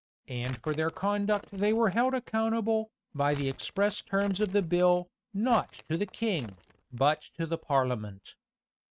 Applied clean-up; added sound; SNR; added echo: neural mask model RNNoise.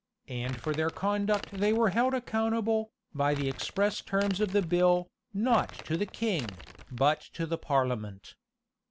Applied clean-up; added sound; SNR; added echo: none; Crumpling, crinkling; 16 dB; none.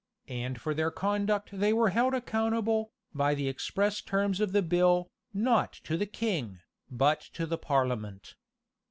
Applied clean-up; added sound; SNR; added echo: none; none; none; none.